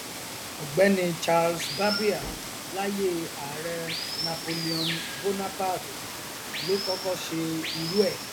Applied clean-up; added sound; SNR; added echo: none; Water; 5 dB; none.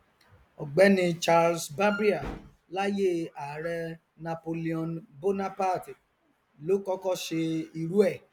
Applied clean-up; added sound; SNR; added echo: none; none; none; none.